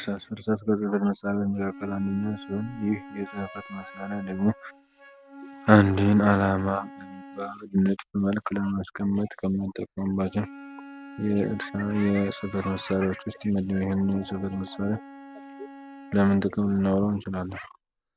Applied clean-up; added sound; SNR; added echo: none; Wind instrument, woodwind instrument; 20 dB; none.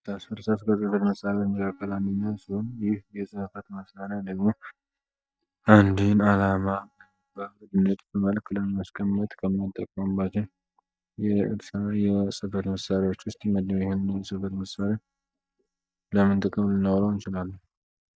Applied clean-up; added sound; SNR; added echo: neural mask model DeepFilterNet 3.